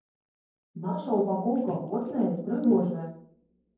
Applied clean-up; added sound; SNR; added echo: neural separator model SepFormer DNS4.